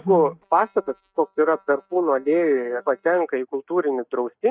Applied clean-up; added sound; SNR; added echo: neural mask model DeepFilterNet 3.